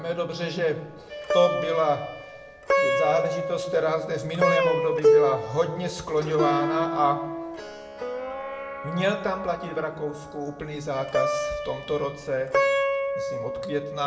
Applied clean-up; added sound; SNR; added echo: none; Plucked string instrument; -1 dB; reverberation time 0.6 s.